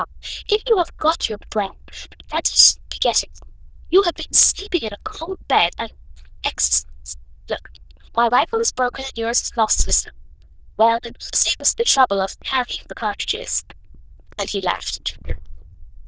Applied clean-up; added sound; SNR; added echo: neural diffusion model UNIVERSE++.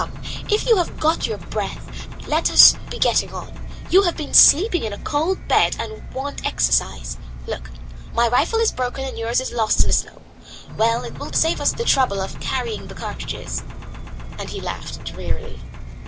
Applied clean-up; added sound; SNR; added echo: none; Engine; 9 dB; none.